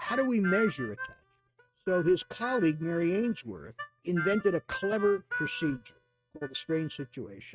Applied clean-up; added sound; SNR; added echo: neural mask model RNNoise.